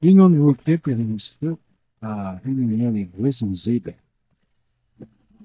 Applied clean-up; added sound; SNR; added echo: neural mask model DeepFilterNet 3.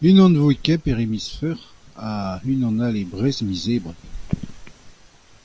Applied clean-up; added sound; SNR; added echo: none; none; none; none.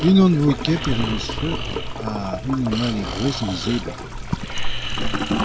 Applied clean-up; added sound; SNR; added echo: none; Toilet flush / Gurgling + Breathing; 3 dB; none.